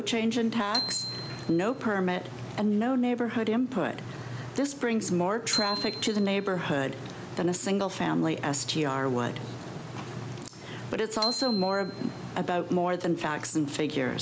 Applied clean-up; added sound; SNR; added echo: none; Bicycle bell; 10 dB; none.